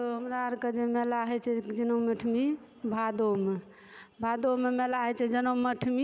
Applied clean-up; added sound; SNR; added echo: none; none; none; none.